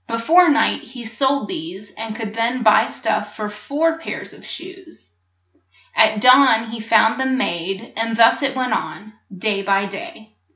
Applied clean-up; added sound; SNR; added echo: none; none; none; none.